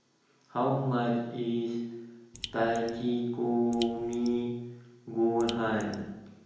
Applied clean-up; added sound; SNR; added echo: none; Raindrop; 16 dB; reverberation time 1.0 s.